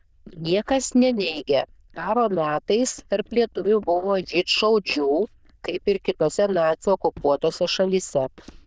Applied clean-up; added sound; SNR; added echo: neural diffusion model UNIVERSE++.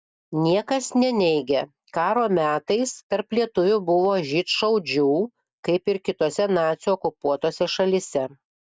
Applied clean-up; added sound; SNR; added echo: none; none; none; none.